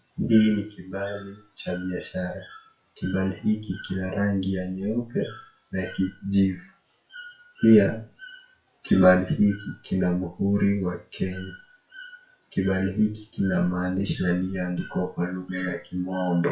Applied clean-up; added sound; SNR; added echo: classical method WPE with log-MMSE.